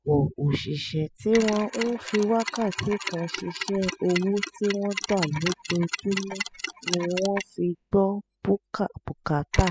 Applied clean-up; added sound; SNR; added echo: classical method spectral subtraction.